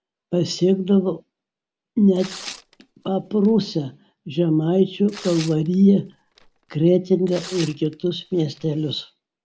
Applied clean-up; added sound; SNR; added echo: none; Tearing; 19 dB; none.